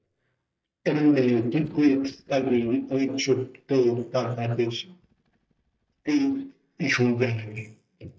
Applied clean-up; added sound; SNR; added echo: neural mask model DeepFilterNet 3.